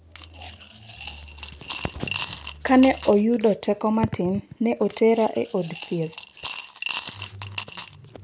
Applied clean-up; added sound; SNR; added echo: none; Coin (dropping) / Glass; 13 dB; none.